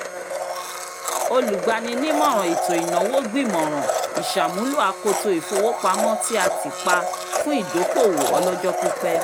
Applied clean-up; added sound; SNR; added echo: none; Domestic sounds, home sounds; 1 dB; none.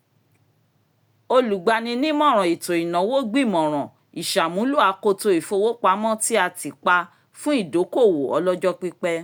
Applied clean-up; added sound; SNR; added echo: none; none; none; none.